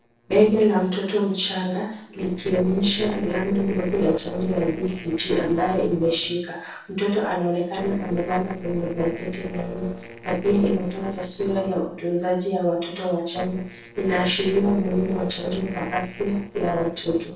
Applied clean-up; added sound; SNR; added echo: neural separator model SepFormer DNS4.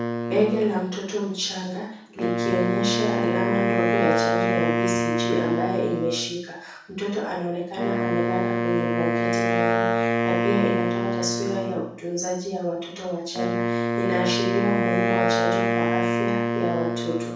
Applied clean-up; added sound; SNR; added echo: none; Wind instrument, woodwind instrument; -3 dB; reverberation time 0.6 s.